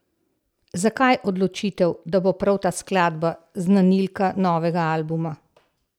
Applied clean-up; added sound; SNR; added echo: none; none; none; none.